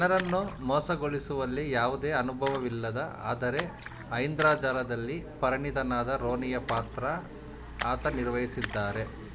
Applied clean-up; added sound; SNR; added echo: none; Splash, splatter; 15 dB; none.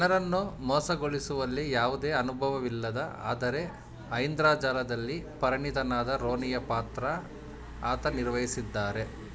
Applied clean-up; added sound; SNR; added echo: none; none; none; none.